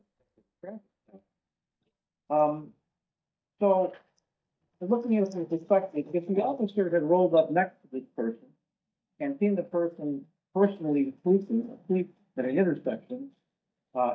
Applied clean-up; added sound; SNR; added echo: neural mask model DeepFilterNet 3.